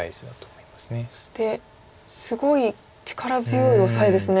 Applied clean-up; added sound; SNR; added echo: none; none; none; none.